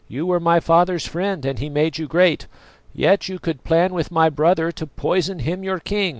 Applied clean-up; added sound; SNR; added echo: none; none; none; none.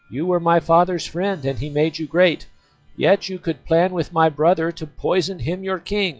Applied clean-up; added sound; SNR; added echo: classical method log-MMSE.